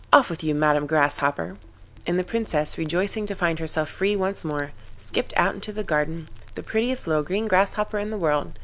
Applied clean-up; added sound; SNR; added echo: none; Crackle; 13 dB; none.